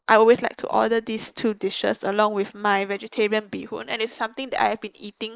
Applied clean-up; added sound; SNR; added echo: neural mask model Resemble Enhance denoiser.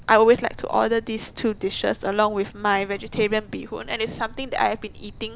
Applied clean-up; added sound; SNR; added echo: none; Cricket; 19 dB; none.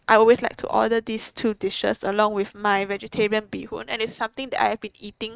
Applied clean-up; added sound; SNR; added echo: neural mask model RNNoise.